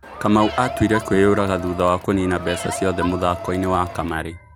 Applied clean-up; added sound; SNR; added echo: none; Crowd; 10 dB; none.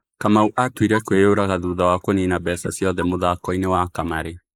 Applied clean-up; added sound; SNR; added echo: neural mask model Resemble Enhance denoiser.